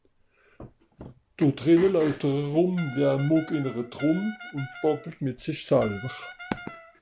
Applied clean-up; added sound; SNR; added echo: none; Brass instrument; 16 dB; none.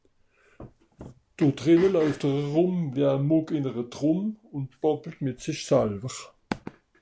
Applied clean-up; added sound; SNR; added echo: none; none; none; none.